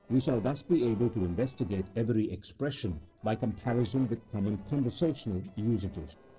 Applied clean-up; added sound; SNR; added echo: neural separator model SepFormer DNS4.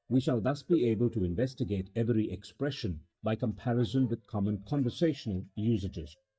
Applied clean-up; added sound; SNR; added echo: neural mask model DeepFilterNet 3.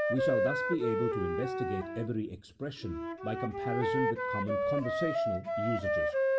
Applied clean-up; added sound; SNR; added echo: none; Wind instrument, woodwind instrument; -4 dB; reverberation time 0.5 s.